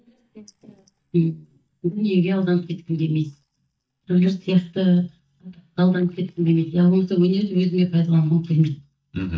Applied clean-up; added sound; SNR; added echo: neural mask model DeepFilterNet 3.